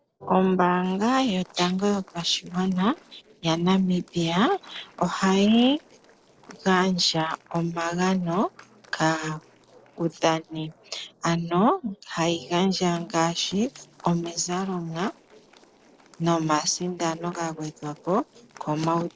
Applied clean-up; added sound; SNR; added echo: neural separator model SepFormer DNS4.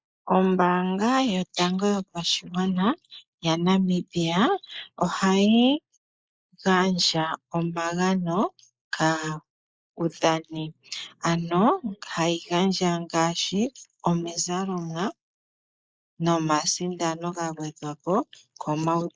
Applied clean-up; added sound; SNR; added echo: neural mask model Resemble Enhance denoiser.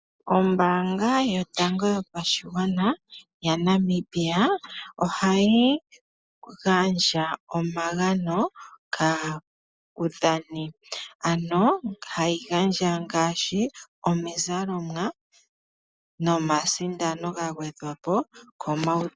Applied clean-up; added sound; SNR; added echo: none; none; none; none.